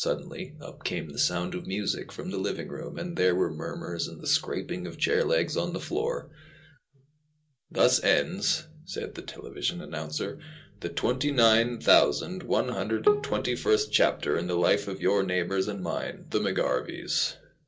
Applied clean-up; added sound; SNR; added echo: none; Bowed string instrument; 3 dB; reverberation time 0.2 s.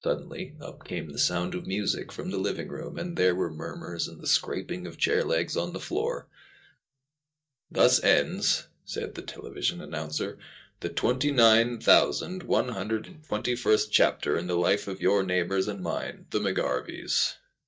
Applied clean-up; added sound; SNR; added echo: neural mask model DeepFilterNet 3.